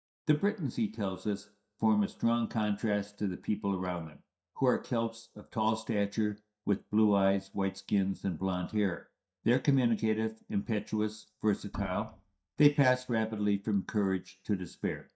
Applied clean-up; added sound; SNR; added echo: neural mask model DeepFilterNet 3.